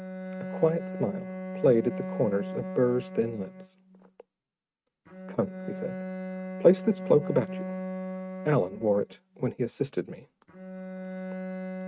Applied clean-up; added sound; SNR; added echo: neural mask model RNNoise.